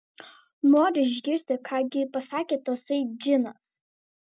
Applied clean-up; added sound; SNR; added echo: none; none; none; none.